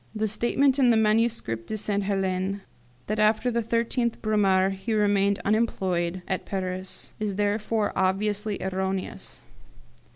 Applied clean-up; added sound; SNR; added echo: none; none; none; none.